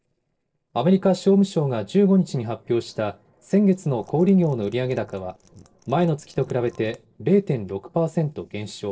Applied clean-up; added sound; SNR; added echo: neural separator model SepFormer DNS4.